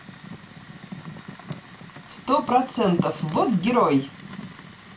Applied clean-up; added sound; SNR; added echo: none; Fire; 11 dB; reverberation time 0.2 s.